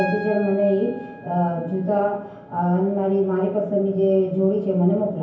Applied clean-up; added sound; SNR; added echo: none; Piano; 18 dB; reverberation time 0.9 s.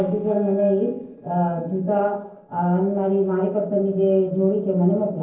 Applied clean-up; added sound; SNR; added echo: neural separator model SepFormer DNS4.